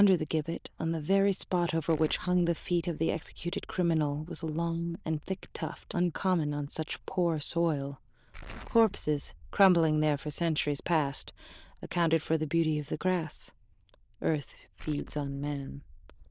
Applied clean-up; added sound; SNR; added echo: neural diffusion model UNIVERSE++.